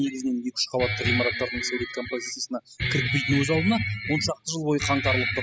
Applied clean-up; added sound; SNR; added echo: classical method spectral subtraction.